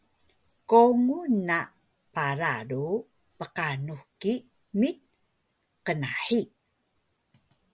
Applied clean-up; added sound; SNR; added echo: none; none; none; none.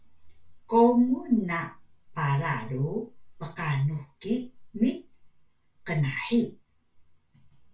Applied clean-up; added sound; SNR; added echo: none; none; none; reverberation time 0.2 s.